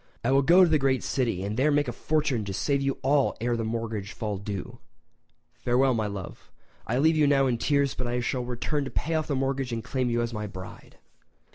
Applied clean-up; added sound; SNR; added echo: none; none; none; none.